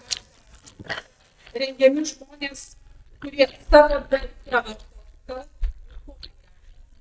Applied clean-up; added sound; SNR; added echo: neural mask model DeepFilterNet 3.